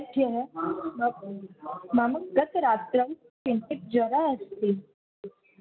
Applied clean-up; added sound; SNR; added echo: none; none; none; none.